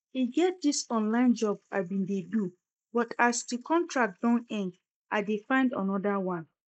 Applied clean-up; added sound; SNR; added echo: neural mask model Resemble Enhance denoiser.